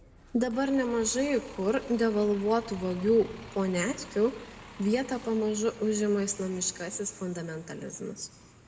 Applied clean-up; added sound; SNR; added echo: none; Bus; 19 dB; reverberation time 1.0 s.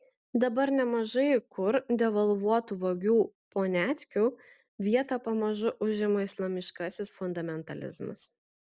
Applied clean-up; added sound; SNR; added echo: none; none; none; none.